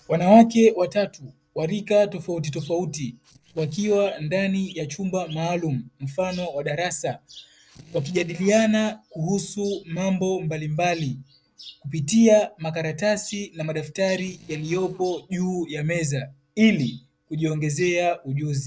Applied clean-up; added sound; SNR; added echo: neural separator model SepFormer DNS4.